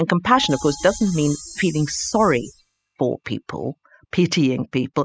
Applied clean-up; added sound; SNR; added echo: classical method spectral subtraction.